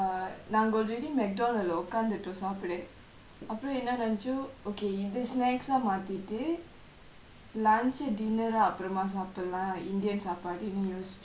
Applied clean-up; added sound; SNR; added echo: none; none; none; none.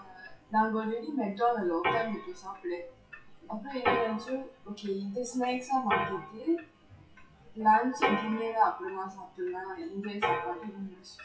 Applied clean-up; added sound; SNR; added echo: classical method WPE with log-MMSE.